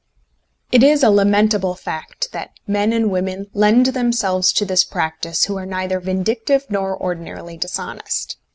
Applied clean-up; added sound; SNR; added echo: none; none; none; none.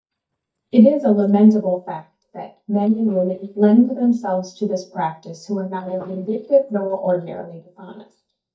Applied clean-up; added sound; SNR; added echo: neural mask model DeepFilterNet 3.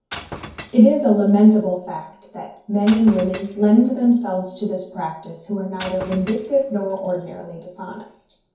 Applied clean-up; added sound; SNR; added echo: none; Shatter / Crushing; 17 dB; reverberation time 0.6 s.